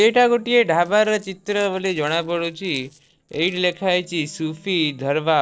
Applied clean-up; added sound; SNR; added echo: neural separator model SepFormer DNS4.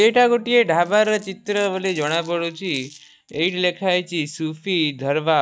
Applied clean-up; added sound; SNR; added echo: neural mask model DeepFilterNet 3.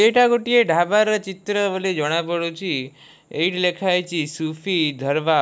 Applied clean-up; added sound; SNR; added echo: none; none; none; none.